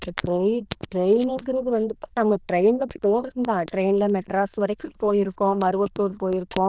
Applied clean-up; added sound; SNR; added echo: neural diffusion model UNIVERSE++.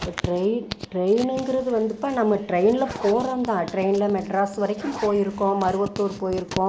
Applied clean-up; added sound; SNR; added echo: none; Zipper (clothing); 14 dB; none.